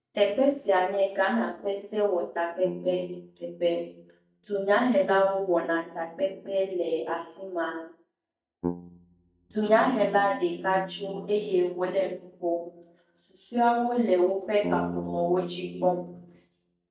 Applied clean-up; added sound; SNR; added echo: neural mask model DeepFilterNet 3.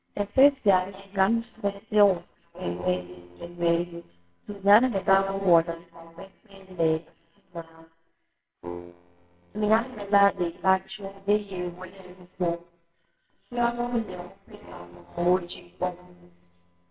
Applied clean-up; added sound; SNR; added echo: neural separator model SepFormer WHAMR!.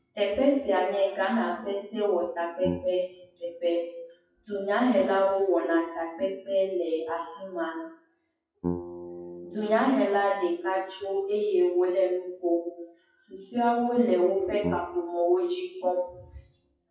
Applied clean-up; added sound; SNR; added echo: classical method WPE with log-MMSE.